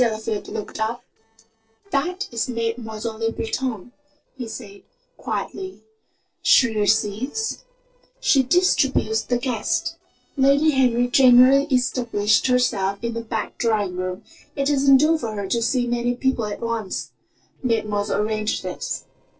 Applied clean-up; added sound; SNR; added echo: neural separator model SepFormer DNS4.